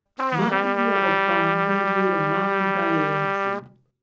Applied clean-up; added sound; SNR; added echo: none; Trumpet; -5 dB; reverberation time 0.6 s.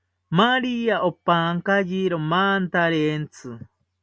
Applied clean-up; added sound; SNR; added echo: none; none; none; none.